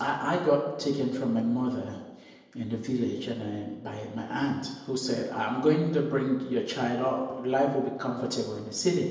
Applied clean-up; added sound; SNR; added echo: none; none; none; reverberation time 1.0 s.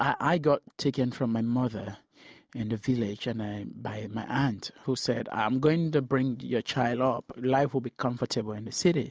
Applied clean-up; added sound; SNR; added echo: none; none; none; none.